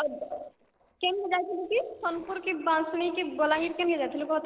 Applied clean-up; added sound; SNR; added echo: neural separator model SepFormer DNS4.